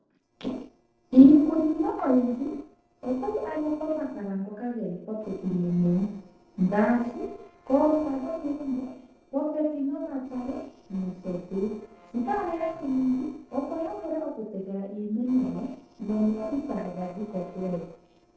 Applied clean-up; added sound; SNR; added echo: neural separator model SepFormer DNS4.